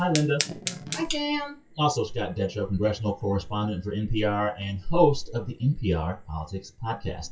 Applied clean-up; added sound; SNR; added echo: classical method WPE with log-MMSE.